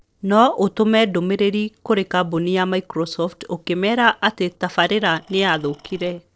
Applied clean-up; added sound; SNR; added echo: neural separator model SepFormer DNS4.